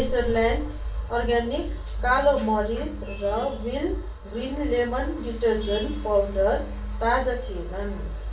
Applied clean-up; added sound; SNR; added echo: none; Telephone; 16 dB; reverberation time 0.3 s.